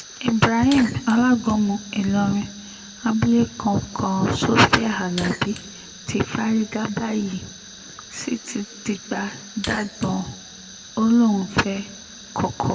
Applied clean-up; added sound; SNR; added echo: none; Fire; 16 dB; reverberation time 1.0 s.